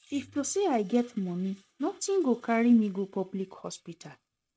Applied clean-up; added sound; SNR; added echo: neural mask model RNNoise.